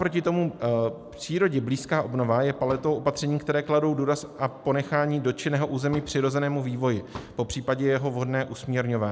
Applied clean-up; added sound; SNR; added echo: none; Fireworks; 19 dB; none.